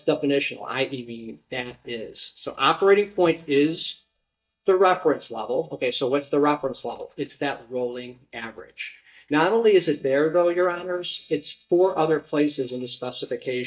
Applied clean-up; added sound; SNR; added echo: neural mask model DeepFilterNet 3.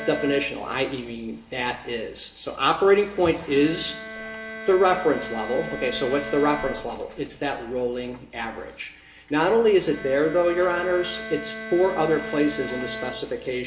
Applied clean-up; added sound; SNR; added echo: none; Bowed string instrument; 13 dB; reverberation time 0.6 s.